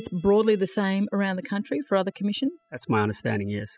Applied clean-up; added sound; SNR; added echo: classical method spectral subtraction.